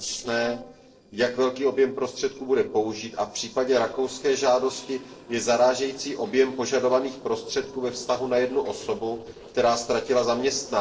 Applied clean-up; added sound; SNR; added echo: neural separator model SepFormer DNS4.